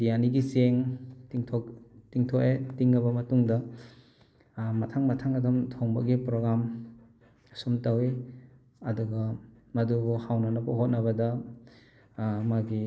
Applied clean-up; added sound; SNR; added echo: none; none; none; none.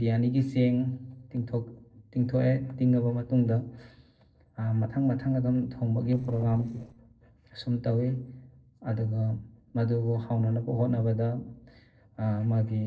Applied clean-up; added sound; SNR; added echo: neural separator model SepFormer DNS4.